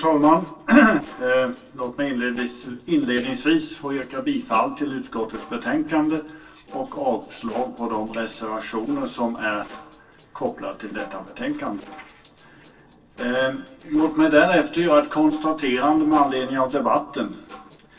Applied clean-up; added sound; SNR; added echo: neural separator model SepFormer DNS4.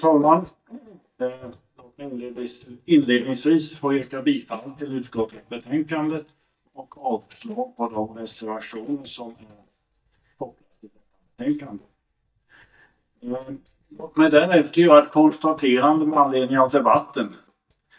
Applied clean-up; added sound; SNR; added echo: neural mask model DeepFilterNet 3.